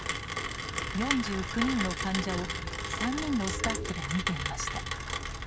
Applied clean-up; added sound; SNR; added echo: none; Rain; 0 dB; none.